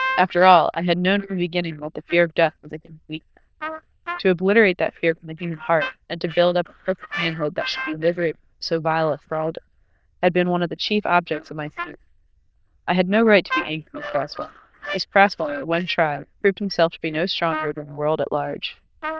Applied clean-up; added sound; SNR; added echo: neural diffusion model UNIVERSE++.